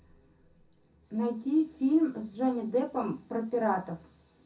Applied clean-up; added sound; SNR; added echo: none; none; none; reverberation time 0.3 s.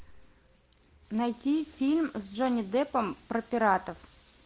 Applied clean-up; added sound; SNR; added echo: none; none; none; none.